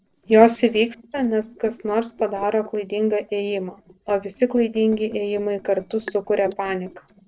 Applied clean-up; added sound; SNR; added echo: neural separator model SepFormer DNS4.